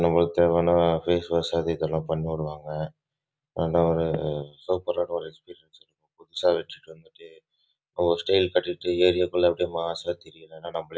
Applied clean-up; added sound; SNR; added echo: none; none; none; none.